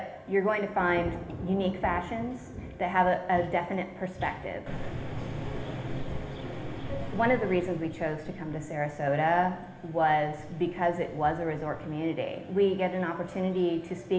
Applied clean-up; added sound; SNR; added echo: none; Thunder / Rain; 16 dB; reverberation time 1.1 s.